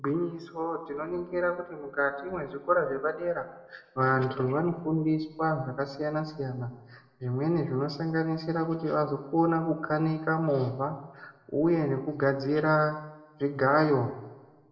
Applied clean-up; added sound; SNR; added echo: none; none; none; reverberation time 0.8 s.